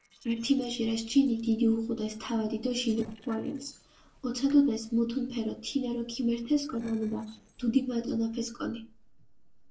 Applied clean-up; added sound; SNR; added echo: neural separator model SepFormer DNS4.